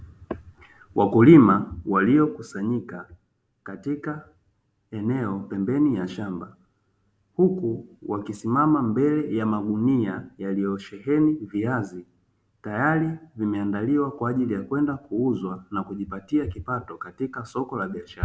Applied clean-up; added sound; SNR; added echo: none; none; none; none.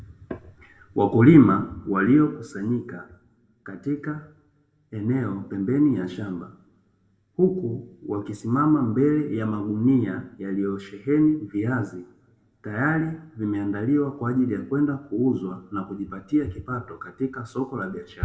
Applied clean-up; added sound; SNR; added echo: none; none; none; reverberation time 0.6 s.